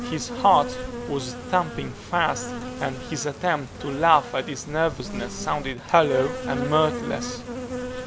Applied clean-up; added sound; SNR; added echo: none; Insect; 8 dB; none.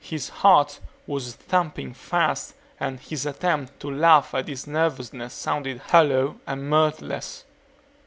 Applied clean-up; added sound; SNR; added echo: none; none; none; none.